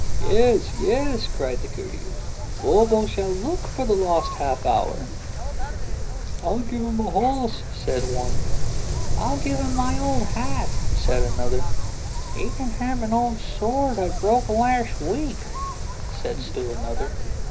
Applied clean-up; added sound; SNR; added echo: none; Wind; -2 dB; reverberation time 0.5 s.